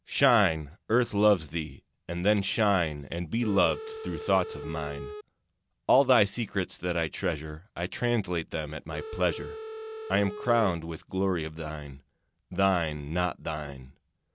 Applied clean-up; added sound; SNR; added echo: none; Telephone; 10 dB; none.